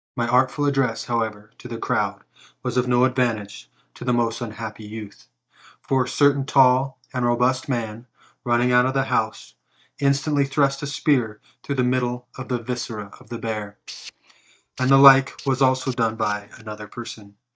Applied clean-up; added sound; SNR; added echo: neural mask model DeepFilterNet 3.